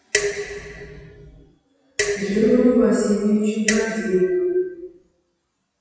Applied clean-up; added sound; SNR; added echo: classical method WPE with log-MMSE.